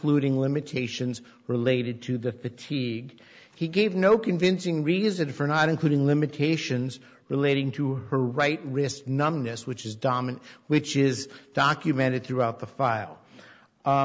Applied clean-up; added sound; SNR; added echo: none; none; none; none.